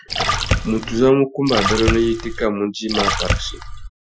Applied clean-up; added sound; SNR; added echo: classical method Wiener filter.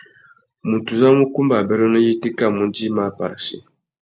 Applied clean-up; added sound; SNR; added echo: none; none; none; none.